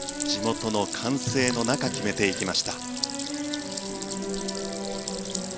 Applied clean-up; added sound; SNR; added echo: none; Fart + Stream; 6 dB; none.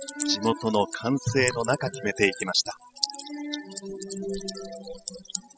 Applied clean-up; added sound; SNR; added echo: classical method spectral subtraction.